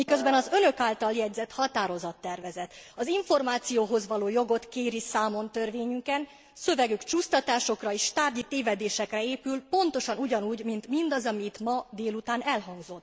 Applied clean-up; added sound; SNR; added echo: none; Piano; 7 dB; none.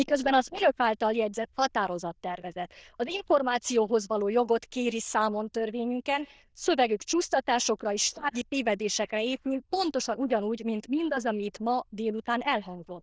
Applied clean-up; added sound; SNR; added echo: neural diffusion model UNIVERSE++.